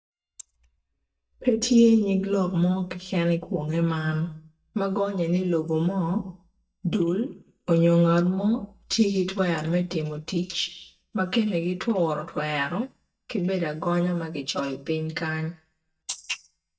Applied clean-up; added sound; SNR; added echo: neural mask model DeepFilterNet 3.